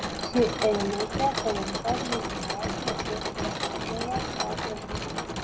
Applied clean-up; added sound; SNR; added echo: none; Mechanisms; 0 dB; none.